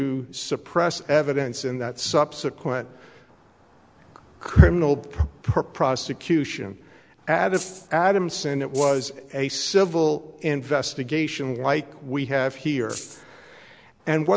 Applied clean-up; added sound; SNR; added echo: none; Rattle (instrument); 14 dB; none.